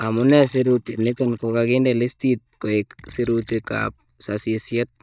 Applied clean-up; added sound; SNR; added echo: neural mask model DeepFilterNet 3.